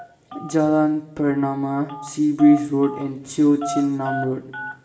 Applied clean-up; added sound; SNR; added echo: none; Telephone; 13 dB; reverberation time 0.8 s.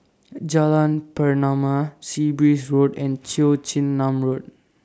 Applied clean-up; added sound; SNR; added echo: none; none; none; none.